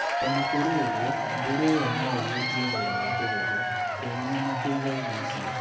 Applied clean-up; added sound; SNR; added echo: none; Applause / Crowd / Cheering; -1 dB; reverberation time 2.1 s.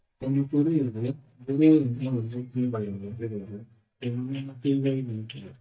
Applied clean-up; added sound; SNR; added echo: neural mask model DeepFilterNet 3.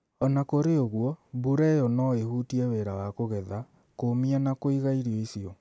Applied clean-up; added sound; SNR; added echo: none; none; none; none.